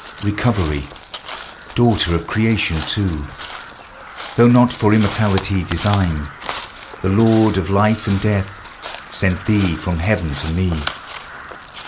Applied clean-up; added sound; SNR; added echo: none; Crow; 14 dB; none.